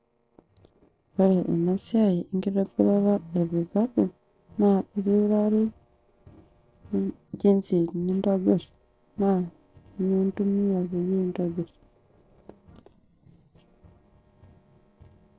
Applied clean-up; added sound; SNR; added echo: neural separator model SepFormer DNS4.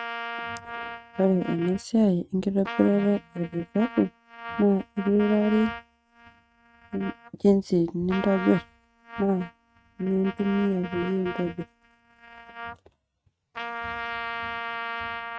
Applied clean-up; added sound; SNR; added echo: neural mask model RNNoise.